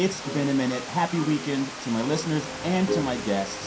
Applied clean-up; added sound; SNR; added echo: none; Water; 11 dB; reverberation time 0.3 s.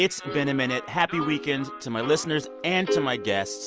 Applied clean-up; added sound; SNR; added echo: none; none; none; none.